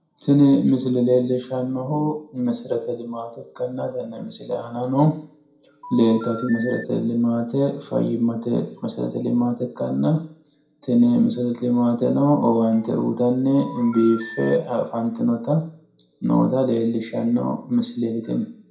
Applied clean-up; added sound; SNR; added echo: none; Telephone; 14 dB; reverberation time 0.5 s.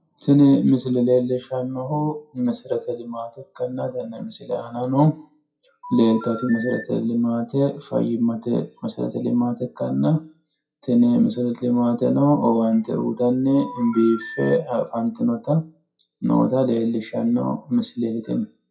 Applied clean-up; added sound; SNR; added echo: classical method WPE with log-MMSE.